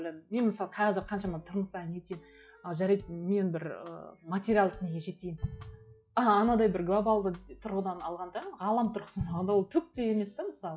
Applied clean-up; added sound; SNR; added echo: classical method log-MMSE.